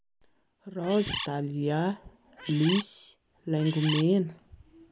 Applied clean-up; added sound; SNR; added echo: none; Bird; 7 dB; none.